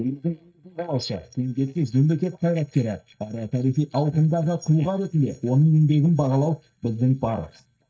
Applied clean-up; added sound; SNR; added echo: neural mask model DeepFilterNet 3.